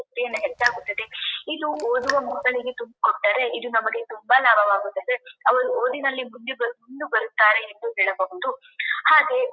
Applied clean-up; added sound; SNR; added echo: none; Raindrop; 13 dB; none.